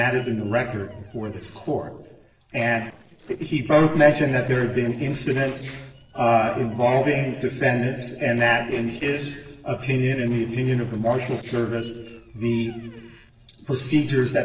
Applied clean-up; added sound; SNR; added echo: neural separator model SepFormer DNS4.